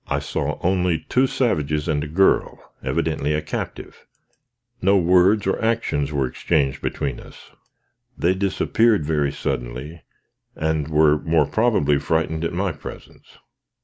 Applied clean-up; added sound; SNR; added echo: none; none; none; none.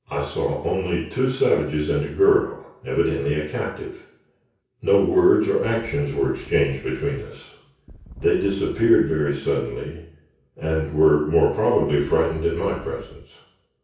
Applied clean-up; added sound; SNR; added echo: none; Wind; 19 dB; reverberation time 0.6 s.